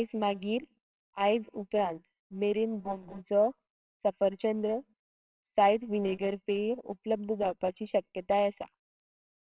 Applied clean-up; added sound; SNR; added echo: neural separator model SepFormer WHAMR!.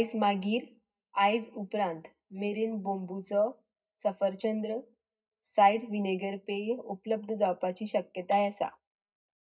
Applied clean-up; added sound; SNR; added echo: neural mask model DeepFilterNet 3.